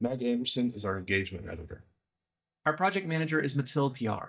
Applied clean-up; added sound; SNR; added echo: neural mask model DeepFilterNet 3.